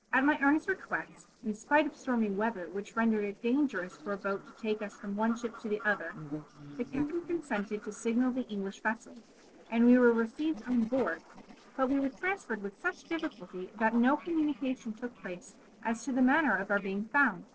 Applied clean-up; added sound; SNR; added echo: neural separator model SepFormer DNS4.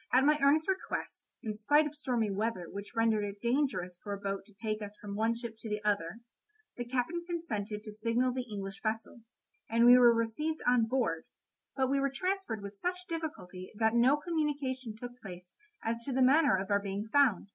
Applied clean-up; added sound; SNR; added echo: none; none; none; none.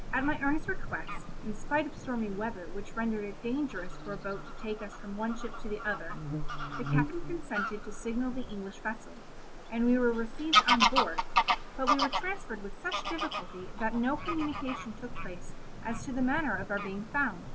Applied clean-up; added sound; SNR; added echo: none; Bird vocalization, bird call, bird song / Fowl + Buzz; -1 dB; none.